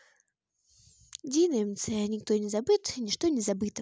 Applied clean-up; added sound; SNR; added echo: none; none; none; none.